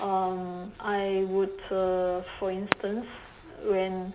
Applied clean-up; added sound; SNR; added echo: none; Fireworks; 12 dB; reverberation time 0.3 s.